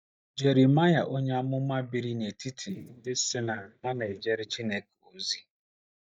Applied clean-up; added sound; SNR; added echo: neural mask model DeepFilterNet 3.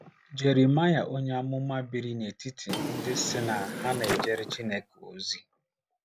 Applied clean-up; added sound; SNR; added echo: none; Drawer open or close; 6 dB; none.